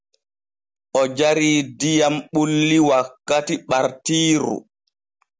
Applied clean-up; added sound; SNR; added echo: none; none; none; none.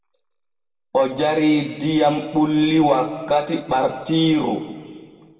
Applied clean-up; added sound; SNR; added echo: none; none; none; reverberation time 1.5 s.